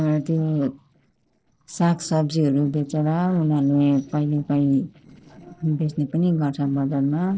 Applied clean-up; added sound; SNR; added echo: neural separator model SepFormer DNS4.